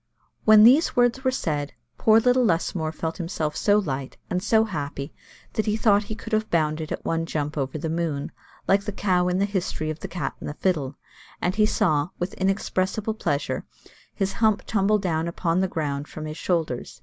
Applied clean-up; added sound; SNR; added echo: none; none; none; none.